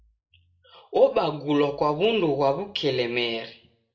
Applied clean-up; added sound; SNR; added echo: none; none; none; reverberation time 0.4 s.